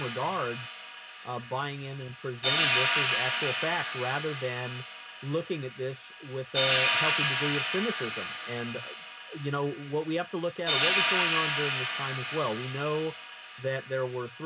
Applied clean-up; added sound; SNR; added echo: none; Hi-hat; -4 dB; none.